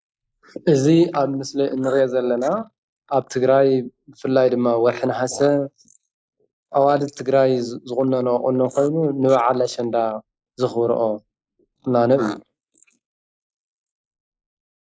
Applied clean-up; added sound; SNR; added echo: neural mask model Resemble Enhance denoiser.